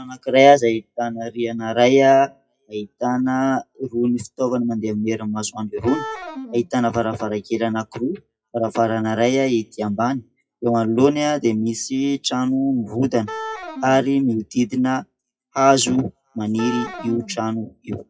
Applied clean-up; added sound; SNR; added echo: classical method WPE with log-MMSE.